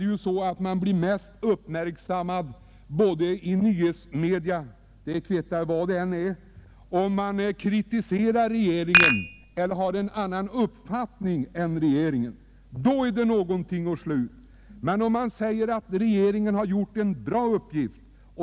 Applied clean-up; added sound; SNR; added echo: none; Dishes, pots, and pans; -3 dB; none.